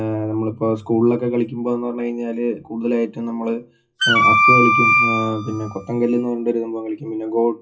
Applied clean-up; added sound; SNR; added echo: classical method WPE with log-MMSE.